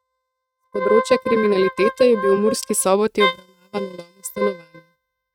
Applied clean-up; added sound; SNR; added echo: neural mask model RNNoise.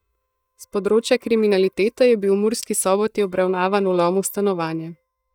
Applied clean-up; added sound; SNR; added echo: neural mask model DeepFilterNet 3.